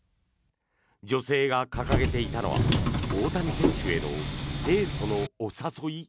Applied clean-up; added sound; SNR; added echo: none; Subway, metro, underground; -2 dB; none.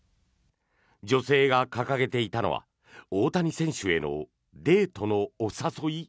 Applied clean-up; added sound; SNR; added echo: none; none; none; none.